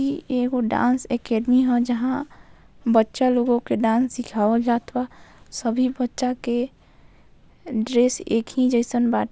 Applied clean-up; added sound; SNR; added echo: none; none; none; none.